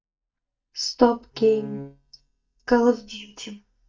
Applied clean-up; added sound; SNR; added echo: neural mask model DeepFilterNet 3.